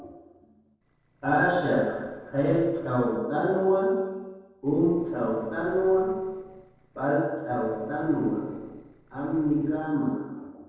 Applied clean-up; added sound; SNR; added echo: neural separator model SepFormer DNS4.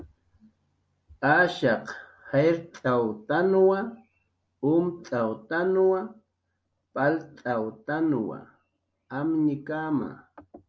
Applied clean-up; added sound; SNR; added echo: none; none; none; none.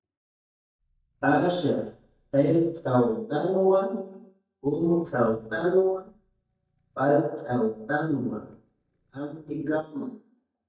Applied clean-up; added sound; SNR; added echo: neural mask model DeepFilterNet 3.